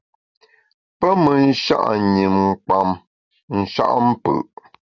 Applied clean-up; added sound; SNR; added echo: none; none; none; none.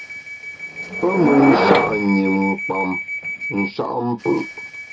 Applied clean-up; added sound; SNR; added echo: none; Subway, metro, underground / Door; 2 dB; reverberation time 0.2 s.